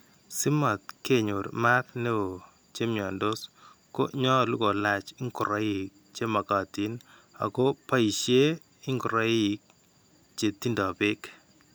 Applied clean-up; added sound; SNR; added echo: none; none; none; none.